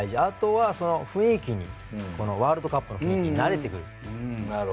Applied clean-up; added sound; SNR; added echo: none; none; none; none.